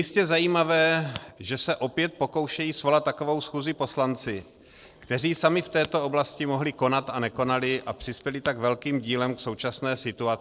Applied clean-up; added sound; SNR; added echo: neural separator model SepFormer DNS4.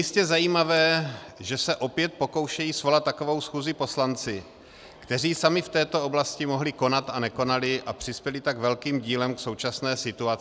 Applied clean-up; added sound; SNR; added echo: none; none; none; none.